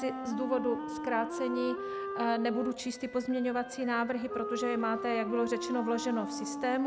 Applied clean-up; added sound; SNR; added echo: none; Wind instrument, woodwind instrument; 6 dB; none.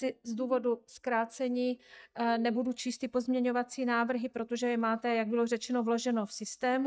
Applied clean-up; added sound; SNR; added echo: neural mask model DeepFilterNet 3.